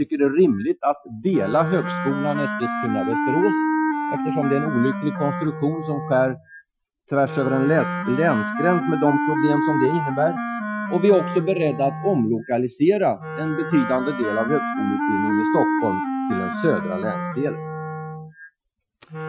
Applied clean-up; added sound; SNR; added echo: classical method Wiener filter.